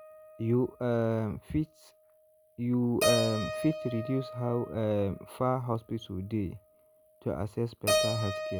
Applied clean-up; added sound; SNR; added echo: none; Keyboard (musical); 5 dB; none.